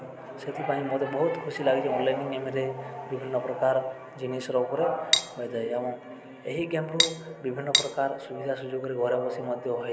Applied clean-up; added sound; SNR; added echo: none; Cutlery, silverware; -1 dB; none.